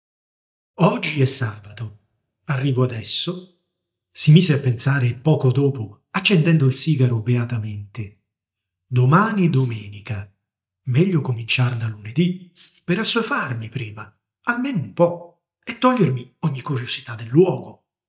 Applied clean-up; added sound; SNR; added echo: neural mask model DeepFilterNet 3.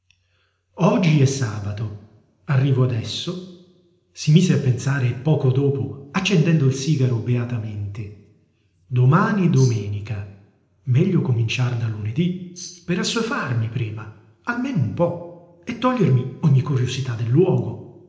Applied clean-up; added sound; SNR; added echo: none; Tambourine; 17 dB; reverberation time 0.9 s.